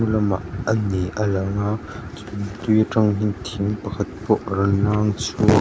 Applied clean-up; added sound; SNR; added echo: none; none; none; none.